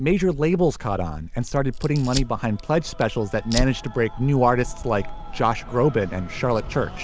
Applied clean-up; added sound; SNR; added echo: none; Fire; 9 dB; none.